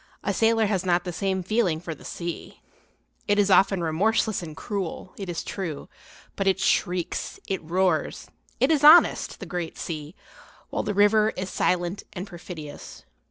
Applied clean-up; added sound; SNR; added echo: none; none; none; none.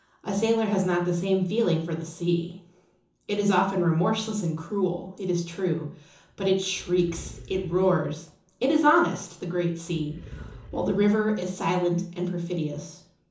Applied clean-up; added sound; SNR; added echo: none; Animal; 17 dB; reverberation time 0.7 s.